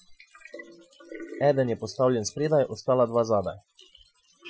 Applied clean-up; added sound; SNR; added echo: classical method Wiener filter.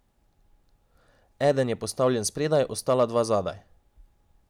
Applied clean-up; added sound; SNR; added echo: none; none; none; none.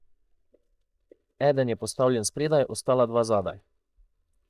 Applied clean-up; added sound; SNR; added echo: neural mask model DeepFilterNet 3.